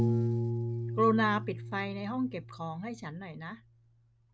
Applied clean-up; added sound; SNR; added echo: none; Piano; 1 dB; none.